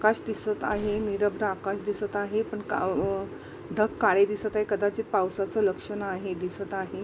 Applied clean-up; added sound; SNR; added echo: none; Glass; 18 dB; none.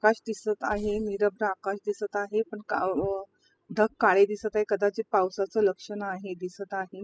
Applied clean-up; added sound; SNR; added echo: classical method spectral subtraction.